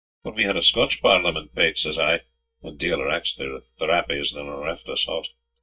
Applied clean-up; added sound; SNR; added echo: neural mask model DeepFilterNet 3.